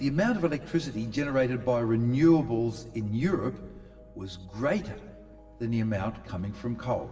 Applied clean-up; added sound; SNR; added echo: none; none; none; reverberation time 1.3 s.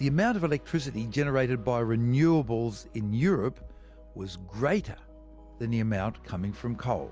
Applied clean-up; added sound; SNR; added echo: none; none; none; none.